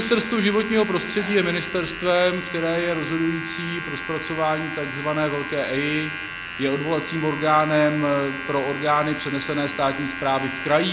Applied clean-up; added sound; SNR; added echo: none; Domestic sounds, home sounds; 9 dB; none.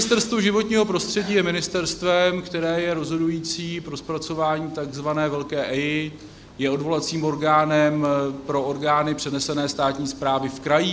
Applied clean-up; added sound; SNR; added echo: none; none; none; none.